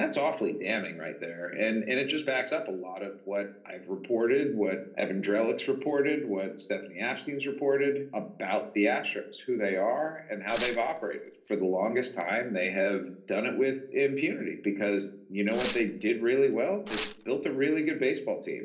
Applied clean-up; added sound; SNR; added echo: none; Tearing; 9 dB; reverberation time 0.5 s.